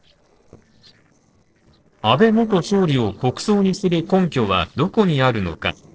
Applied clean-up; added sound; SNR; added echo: neural separator model SepFormer DNS4.